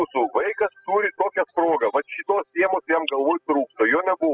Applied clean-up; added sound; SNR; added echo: classical method spectral subtraction.